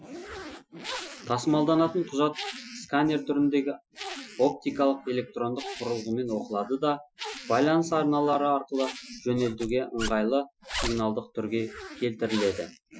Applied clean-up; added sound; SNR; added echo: classical method Wiener filter.